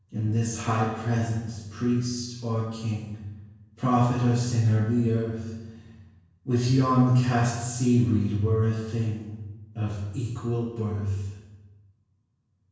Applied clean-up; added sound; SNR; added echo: none; none; none; reverberation time 1.0 s.